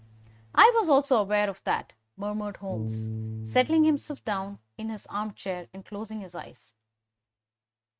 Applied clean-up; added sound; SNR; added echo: neural mask model RNNoise.